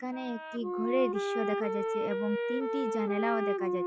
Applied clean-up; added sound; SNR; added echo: classical method log-MMSE.